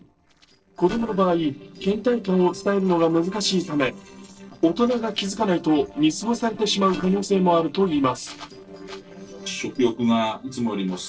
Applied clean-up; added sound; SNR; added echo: neural separator model SepFormer DNS4.